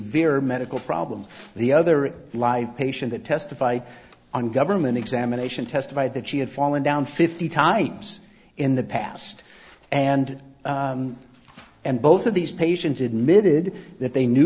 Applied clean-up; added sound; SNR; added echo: none; Tambourine; 17 dB; none.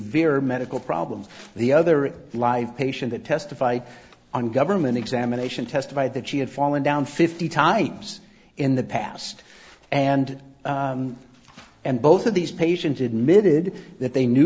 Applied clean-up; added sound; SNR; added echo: none; none; none; none.